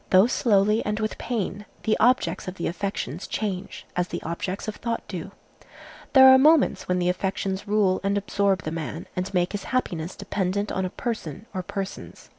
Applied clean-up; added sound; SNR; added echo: none; none; none; none.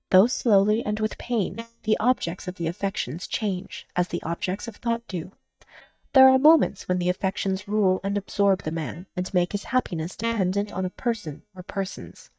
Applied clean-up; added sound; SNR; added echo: neural mask model DeepFilterNet 3.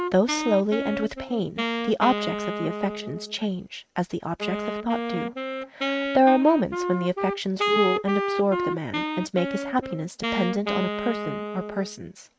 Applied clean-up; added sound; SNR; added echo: neural mask model RNNoise.